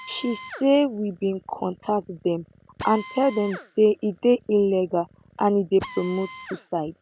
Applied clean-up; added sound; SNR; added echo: none; Drill; 18 dB; none.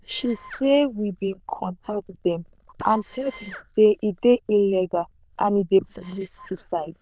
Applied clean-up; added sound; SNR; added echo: neural diffusion model UNIVERSE++.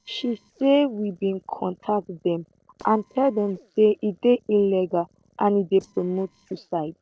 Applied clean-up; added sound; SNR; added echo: neural separator model SepFormer DNS4.